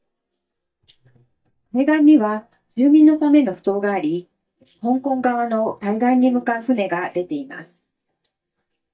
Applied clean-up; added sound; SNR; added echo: neural mask model DeepFilterNet 3.